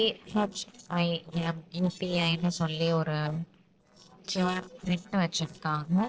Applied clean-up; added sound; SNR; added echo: neural separator model SepFormer DNS4.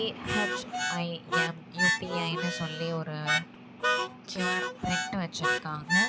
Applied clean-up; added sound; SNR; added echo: none; Harmonica; -3 dB; none.